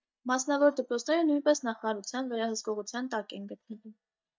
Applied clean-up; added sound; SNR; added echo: neural mask model DeepFilterNet 3.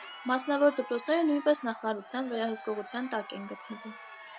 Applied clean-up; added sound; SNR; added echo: none; Crowd; 15 dB; none.